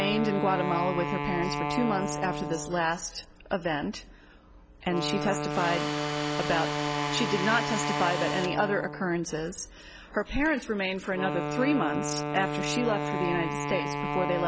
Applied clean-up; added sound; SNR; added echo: none; Tools + Wind instrument, woodwind instrument; 2 dB; none.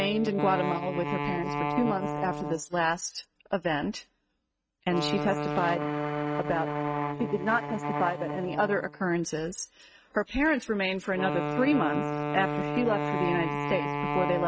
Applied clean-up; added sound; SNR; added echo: neural mask model RNNoise.